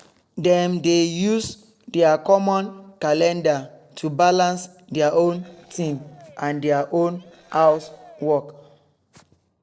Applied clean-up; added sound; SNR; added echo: neural separator model SepFormer DNS4.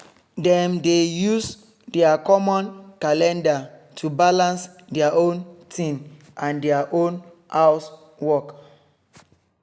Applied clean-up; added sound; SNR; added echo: none; none; none; none.